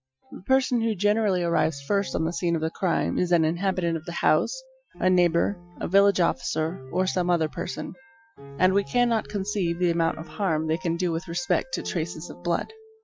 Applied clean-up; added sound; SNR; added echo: classical method Wiener filter.